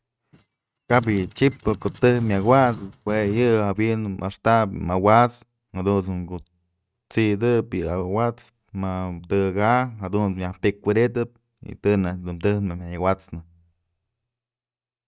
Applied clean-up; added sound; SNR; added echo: neural mask model RNNoise.